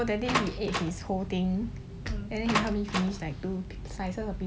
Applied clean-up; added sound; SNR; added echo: none; Door; 6 dB; none.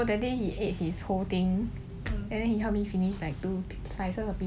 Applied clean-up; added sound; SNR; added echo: none; none; none; none.